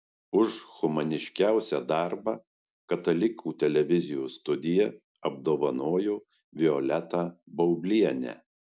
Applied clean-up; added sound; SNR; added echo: none; none; none; none.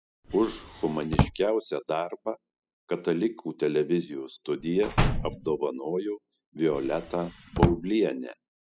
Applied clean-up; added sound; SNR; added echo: classical method spectral subtraction.